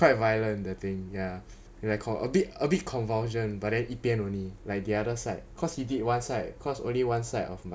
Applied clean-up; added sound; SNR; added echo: none; none; none; none.